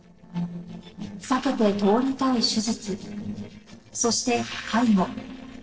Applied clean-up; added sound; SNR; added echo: neural separator model SepFormer DNS4.